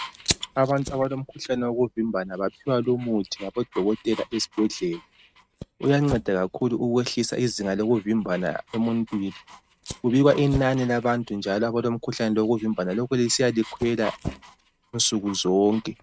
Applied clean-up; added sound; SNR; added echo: neural mask model RNNoise.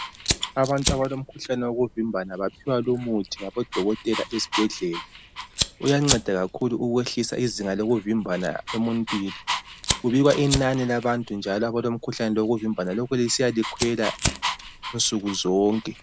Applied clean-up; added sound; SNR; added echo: none; Dog + Fire; 8 dB; none.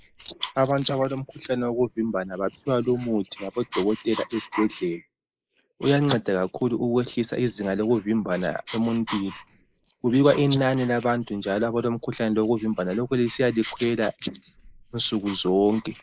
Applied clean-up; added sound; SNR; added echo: neural mask model Resemble Enhance denoiser.